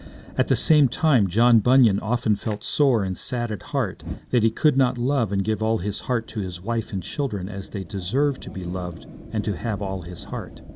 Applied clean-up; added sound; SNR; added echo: none; Fire; 18 dB; none.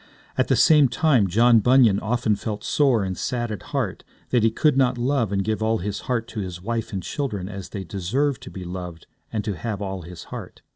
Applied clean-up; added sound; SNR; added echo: none; none; none; none.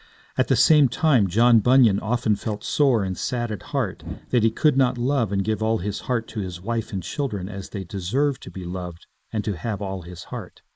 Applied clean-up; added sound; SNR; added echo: neural mask model Resemble Enhance denoiser.